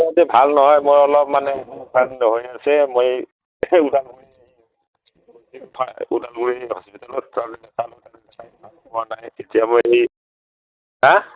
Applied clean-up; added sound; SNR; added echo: neural mask model DeepFilterNet 3.